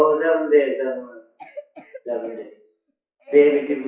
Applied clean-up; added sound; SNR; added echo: classical method WPE with log-MMSE.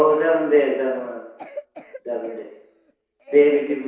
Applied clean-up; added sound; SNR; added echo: none; Cough; 19 dB; reverberation time 0.7 s.